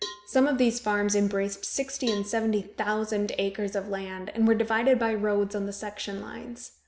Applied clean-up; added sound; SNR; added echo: none; Cowbell; 17 dB; none.